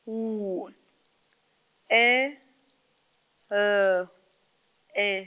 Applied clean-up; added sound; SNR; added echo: none; none; none; none.